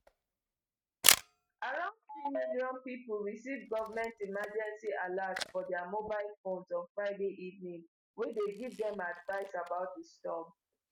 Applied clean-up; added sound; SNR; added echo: neural mask model RNNoise.